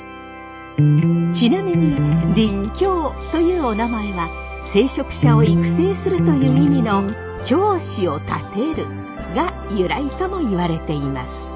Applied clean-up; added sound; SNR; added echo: none; Electric guitar; -3 dB; none.